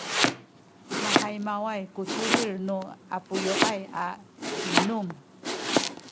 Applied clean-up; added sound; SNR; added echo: none; Domestic sounds, home sounds; -4 dB; none.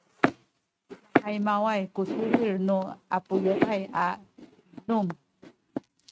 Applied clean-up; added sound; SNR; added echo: neural mask model RNNoise.